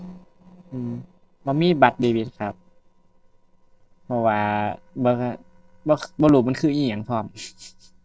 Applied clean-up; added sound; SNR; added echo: neural separator model SepFormer DNS4.